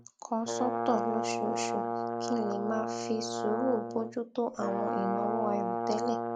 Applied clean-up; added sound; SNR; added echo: none; Brass instrument; 0 dB; none.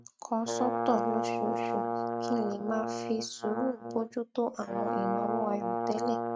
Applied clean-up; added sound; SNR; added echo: neural mask model RNNoise.